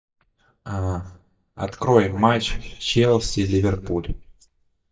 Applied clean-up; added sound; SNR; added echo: neural mask model DeepFilterNet 3.